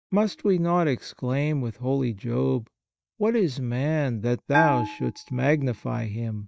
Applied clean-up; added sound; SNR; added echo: neural mask model DeepFilterNet 3.